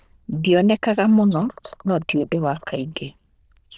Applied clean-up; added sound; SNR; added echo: neural diffusion model UNIVERSE++.